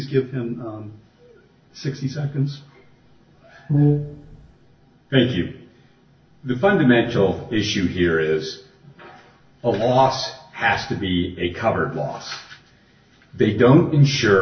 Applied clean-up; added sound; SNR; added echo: none; Brass instrument; -1 dB; reverberation time 0.3 s.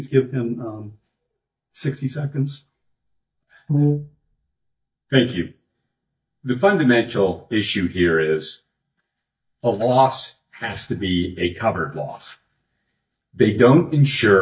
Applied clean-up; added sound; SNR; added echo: neural mask model DeepFilterNet 3.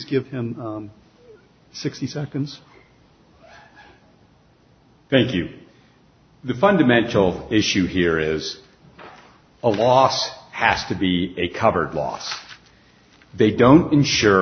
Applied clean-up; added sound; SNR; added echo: none; none; none; none.